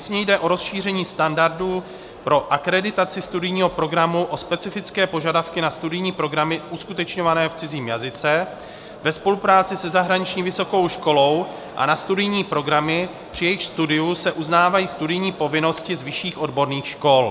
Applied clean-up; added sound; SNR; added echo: none; none; none; none.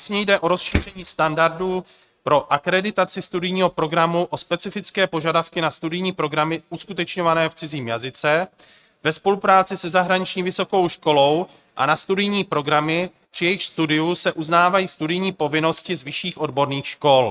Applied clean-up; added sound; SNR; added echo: neural mask model RNNoise.